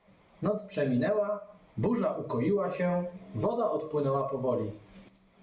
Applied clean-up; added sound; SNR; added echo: none; none; none; none.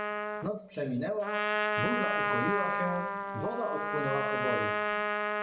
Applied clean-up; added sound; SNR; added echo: none; Trumpet; -3 dB; none.